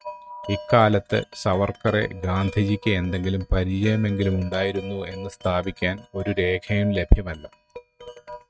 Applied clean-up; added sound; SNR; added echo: neural mask model RNNoise.